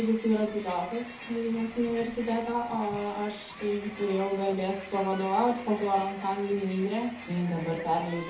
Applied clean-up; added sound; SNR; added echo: none; Crowd; 16 dB; reverberation time 0.5 s.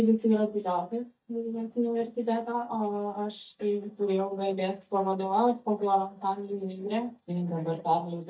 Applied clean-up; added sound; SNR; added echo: neural mask model DeepFilterNet 3.